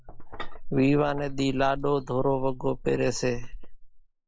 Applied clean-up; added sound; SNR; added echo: neural mask model Resemble Enhance denoiser.